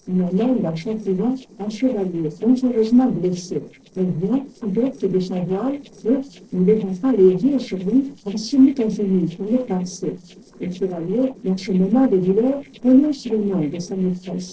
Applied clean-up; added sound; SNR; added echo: neural separator model SepFormer DNS4.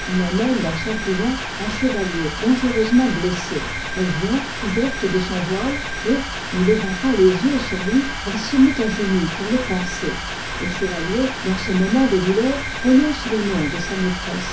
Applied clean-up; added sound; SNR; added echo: none; Mechanisms; 6 dB; reverberation time 0.5 s.